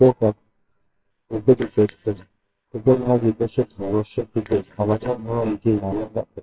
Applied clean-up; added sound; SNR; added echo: neural separator model SepFormer WHAMR!.